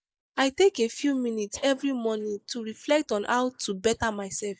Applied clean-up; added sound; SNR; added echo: neural mask model Resemble Enhance denoiser.